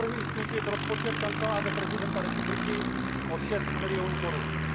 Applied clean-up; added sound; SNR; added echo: none; Aircraft; -4 dB; reverberation time 0.9 s.